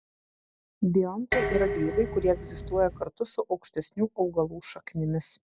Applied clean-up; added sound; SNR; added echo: none; Dishes, pots, and pans; 5 dB; none.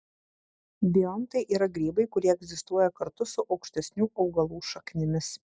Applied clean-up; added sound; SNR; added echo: none; none; none; none.